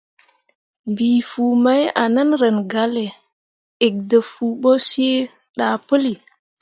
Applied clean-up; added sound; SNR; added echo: none; none; none; none.